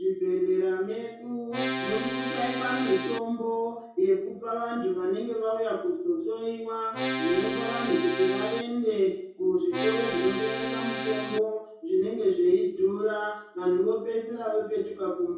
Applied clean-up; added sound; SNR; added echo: none; Accordion; 2 dB; reverberation time 0.6 s.